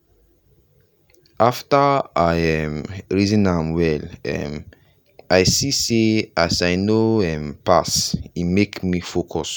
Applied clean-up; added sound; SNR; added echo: none; none; none; none.